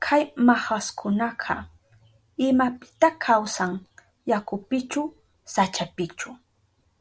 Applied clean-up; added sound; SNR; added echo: none; none; none; none.